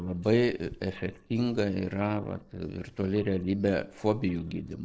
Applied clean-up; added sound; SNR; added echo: neural separator model SepFormer DNS4.